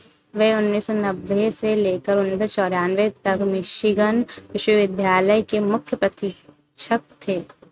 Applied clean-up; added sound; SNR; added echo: neural mask model RNNoise.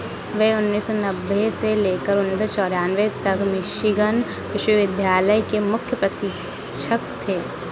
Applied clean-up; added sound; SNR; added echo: none; none; none; none.